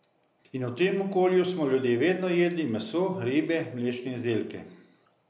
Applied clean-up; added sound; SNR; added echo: none; none; none; none.